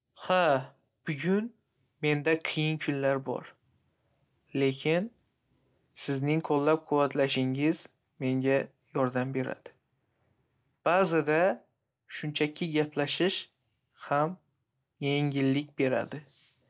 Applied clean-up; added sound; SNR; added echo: none; none; none; none.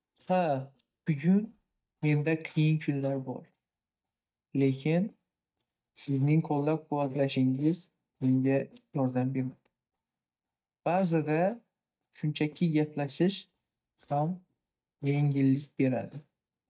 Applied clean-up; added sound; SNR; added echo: neural mask model DeepFilterNet 3.